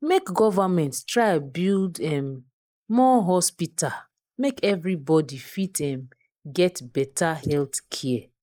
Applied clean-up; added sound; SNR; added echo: neural mask model Resemble Enhance denoiser.